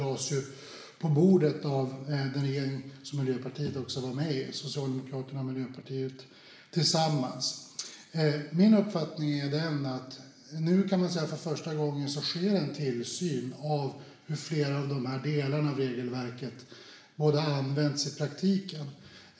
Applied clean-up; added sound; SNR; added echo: none; none; none; reverberation time 1.0 s.